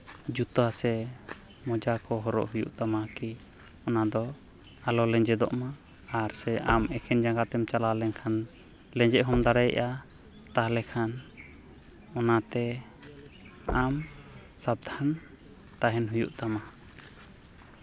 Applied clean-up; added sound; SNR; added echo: none; Knock; 13 dB; none.